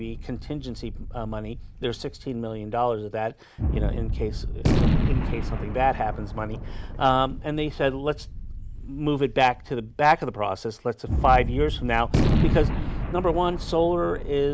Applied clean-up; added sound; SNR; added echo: none; Gunshot, gunfire; 1 dB; none.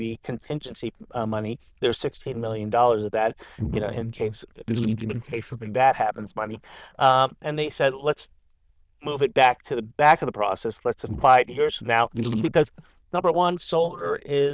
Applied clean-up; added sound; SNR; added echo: neural diffusion model UNIVERSE++.